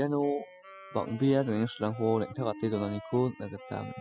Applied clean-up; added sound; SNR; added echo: classical method spectral subtraction.